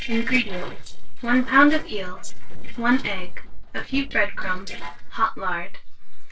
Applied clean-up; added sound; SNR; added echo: neural separator model SepFormer DNS4.